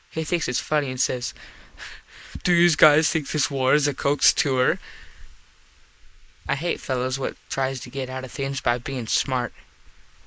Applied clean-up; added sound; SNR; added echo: neural mask model Resemble Enhance denoiser.